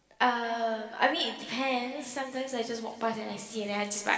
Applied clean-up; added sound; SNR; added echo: none; none; none; reverberation time 2.3 s.